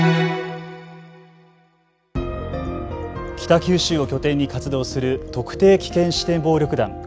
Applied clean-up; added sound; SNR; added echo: none; none; none; none.